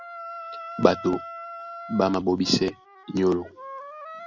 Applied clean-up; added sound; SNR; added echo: none; Wind instrument, woodwind instrument; 13 dB; none.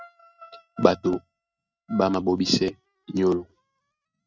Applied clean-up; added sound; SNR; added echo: neural mask model RNNoise.